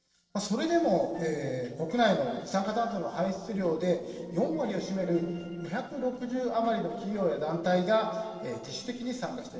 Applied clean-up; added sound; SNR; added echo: neural separator model SepFormer DNS4.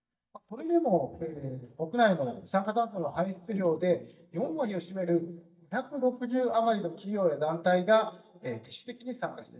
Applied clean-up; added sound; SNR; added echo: neural mask model DeepFilterNet 3.